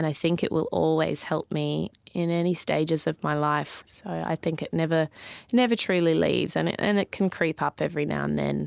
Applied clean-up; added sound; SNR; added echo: none; none; none; none.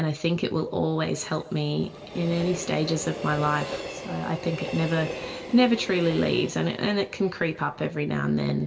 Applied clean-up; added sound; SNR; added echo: none; Train; 12 dB; reverberation time 0.8 s.